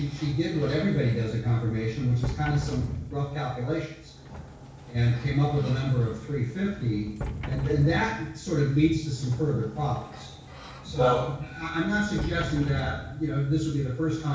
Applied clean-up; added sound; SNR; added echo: none; Sliding door; 11 dB; reverberation time 0.6 s.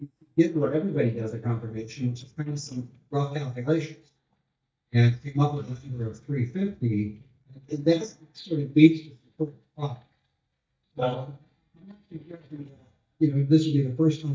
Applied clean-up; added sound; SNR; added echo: neural mask model DeepFilterNet 3.